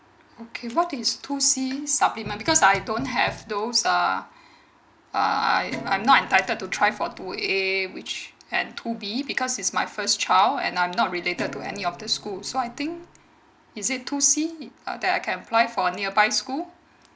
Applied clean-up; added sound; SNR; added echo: none; Knock + Guitar; 16 dB; none.